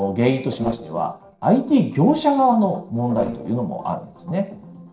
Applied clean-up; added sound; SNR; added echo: neural separator model SepFormer DNS4.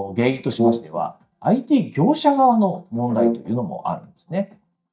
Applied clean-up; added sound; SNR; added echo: neural mask model DeepFilterNet 3.